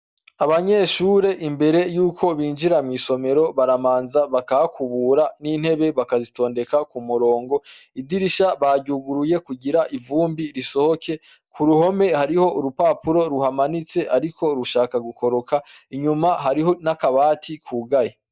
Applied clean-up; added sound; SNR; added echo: none; none; none; none.